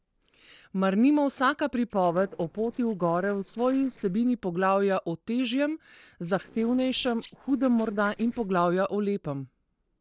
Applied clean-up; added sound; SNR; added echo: neural separator model SepFormer DNS4.